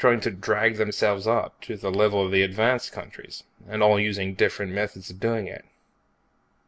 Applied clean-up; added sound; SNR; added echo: none; none; none; none.